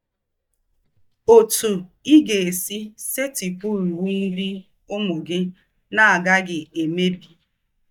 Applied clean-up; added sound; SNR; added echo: neural mask model DeepFilterNet 3.